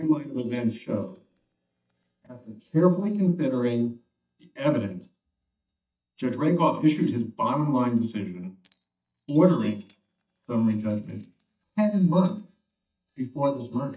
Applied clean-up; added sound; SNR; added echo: neural mask model DeepFilterNet 3.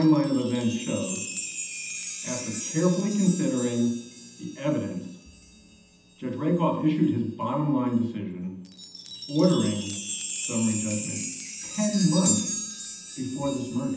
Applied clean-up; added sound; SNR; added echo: none; Chime; 8 dB; reverberation time 0.8 s.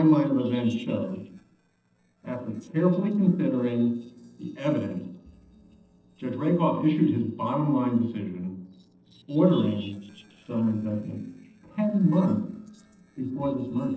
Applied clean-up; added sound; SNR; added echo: neural separator model SepFormer DNS4.